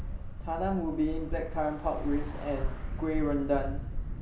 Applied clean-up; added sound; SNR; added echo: none; Traffic noise, roadway noise / Bus; 2 dB; none.